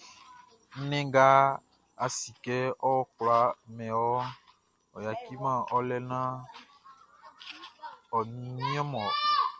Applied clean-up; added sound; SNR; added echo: none; none; none; none.